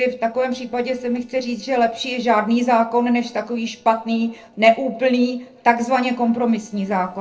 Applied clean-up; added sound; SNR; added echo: neural separator model SepFormer DNS4.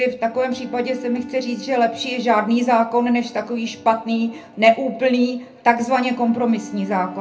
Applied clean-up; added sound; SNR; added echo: none; Bowed string instrument; 19 dB; reverberation time 0.3 s.